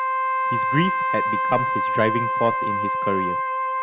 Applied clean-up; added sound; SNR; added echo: none; Wind instrument, woodwind instrument; -4 dB; none.